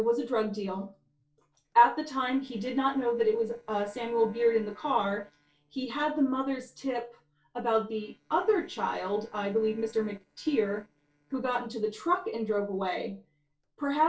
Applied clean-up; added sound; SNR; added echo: neural separator model SepFormer DNS4.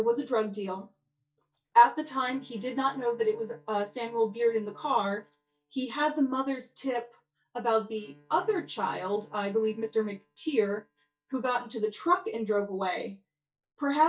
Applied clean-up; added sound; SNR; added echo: neural mask model DeepFilterNet 3.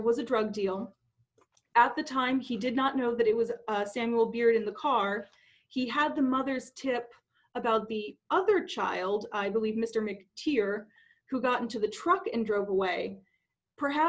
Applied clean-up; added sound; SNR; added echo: none; none; none; none.